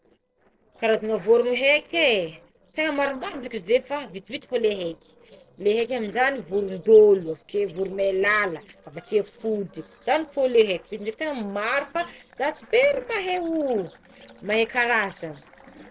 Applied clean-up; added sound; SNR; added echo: neural separator model SepFormer DNS4.